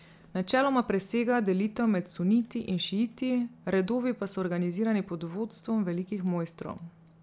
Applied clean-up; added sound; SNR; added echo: none; none; none; none.